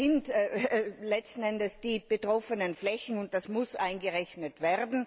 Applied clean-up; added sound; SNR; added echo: none; none; none; none.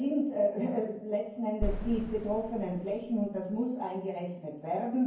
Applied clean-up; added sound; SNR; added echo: none; Boom; 6 dB; reverberation time 0.9 s.